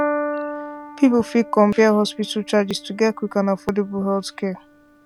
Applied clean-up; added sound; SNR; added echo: none; Piano; 11 dB; none.